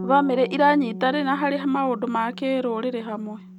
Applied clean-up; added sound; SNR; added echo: none; Bass guitar; 13 dB; none.